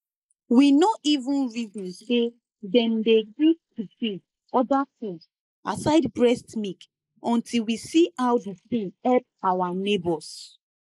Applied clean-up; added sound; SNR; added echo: neural mask model Resemble Enhance denoiser.